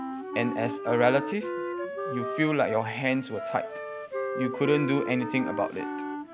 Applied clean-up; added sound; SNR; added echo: none; Wind instrument, woodwind instrument + Wind instrument, woodwind instrument; 5 dB; none.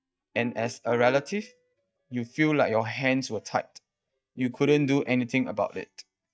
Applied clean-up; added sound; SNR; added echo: neural mask model DeepFilterNet 3.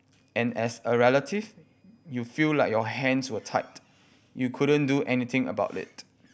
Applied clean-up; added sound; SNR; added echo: none; none; none; none.